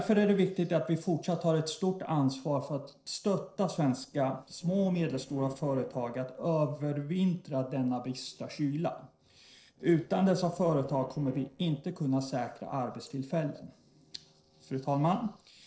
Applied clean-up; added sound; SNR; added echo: neural separator model SepFormer DNS4.